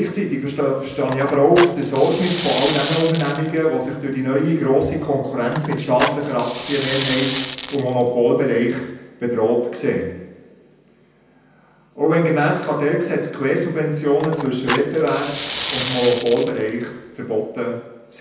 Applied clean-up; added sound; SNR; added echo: none; Fire; 10 dB; reverberation time 0.9 s.